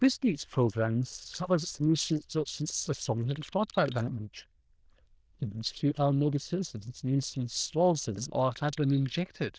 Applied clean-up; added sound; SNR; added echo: neural diffusion model UNIVERSE++.